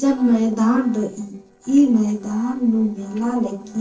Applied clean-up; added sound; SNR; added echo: neural separator model SepFormer DNS4.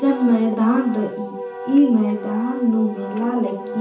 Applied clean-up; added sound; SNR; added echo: none; Wind instrument, woodwind instrument; 11 dB; reverberation time 0.9 s.